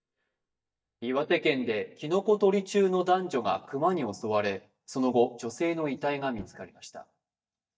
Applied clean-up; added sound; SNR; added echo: neural mask model DeepFilterNet 3.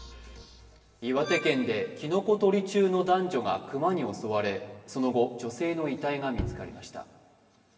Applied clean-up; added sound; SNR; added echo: none; Bowed string instrument; 10 dB; reverberation time 2.9 s.